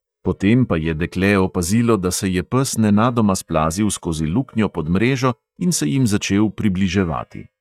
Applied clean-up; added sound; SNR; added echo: neural mask model DeepFilterNet 3.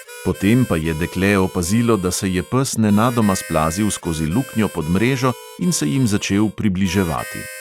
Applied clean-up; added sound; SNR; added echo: none; Harmonica; 17 dB; none.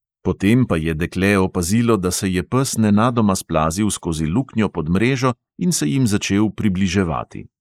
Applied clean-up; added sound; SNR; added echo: neural mask model Resemble Enhance denoiser.